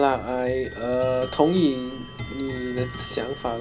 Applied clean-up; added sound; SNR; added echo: none; Clock; 11 dB; none.